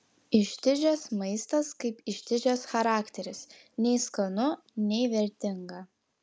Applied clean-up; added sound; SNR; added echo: none; none; none; none.